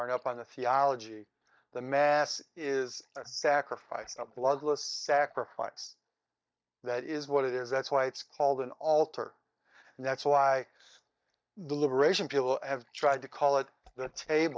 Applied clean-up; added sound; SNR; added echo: neural mask model DeepFilterNet 3.